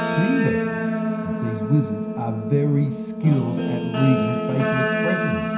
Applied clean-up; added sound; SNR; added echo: none; Guitar; 1 dB; reverberation time 0.5 s.